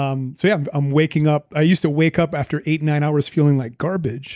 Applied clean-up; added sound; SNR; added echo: none; none; none; none.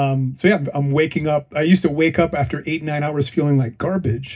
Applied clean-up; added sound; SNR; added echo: none; none; none; reverberation time 0.4 s.